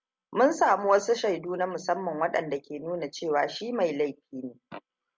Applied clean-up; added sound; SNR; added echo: none; none; none; none.